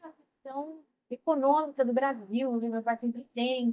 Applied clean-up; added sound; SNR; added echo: neural mask model DeepFilterNet 3.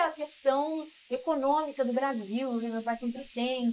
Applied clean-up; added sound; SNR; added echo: neural mask model Resemble Enhance denoiser.